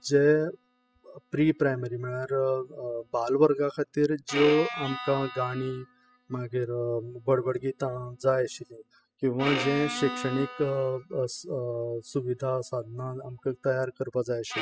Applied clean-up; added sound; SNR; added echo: classical method spectral subtraction.